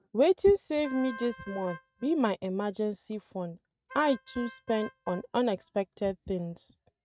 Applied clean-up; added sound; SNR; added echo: neural mask model RNNoise.